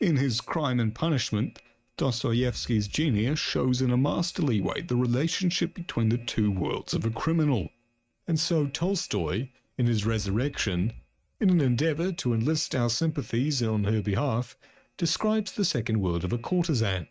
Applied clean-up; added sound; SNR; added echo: neural mask model RNNoise.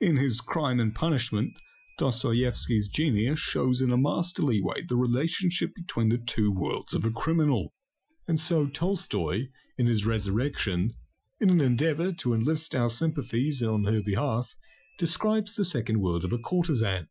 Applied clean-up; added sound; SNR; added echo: classical method Wiener filter.